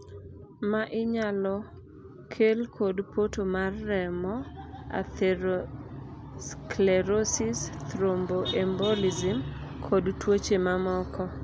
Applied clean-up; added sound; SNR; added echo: none; none; none; none.